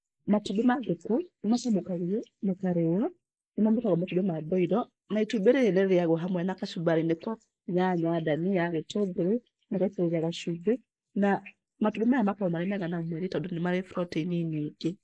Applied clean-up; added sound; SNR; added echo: neural mask model Resemble Enhance denoiser.